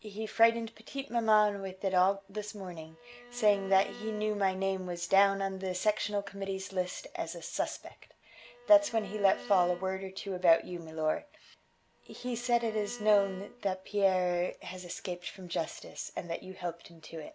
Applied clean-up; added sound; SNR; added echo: none; Bowed string instrument; 19 dB; none.